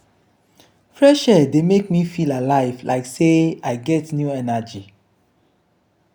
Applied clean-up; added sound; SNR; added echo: none; none; none; none.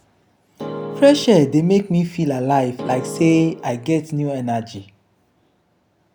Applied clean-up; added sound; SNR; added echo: none; Keyboard (musical); 11 dB; none.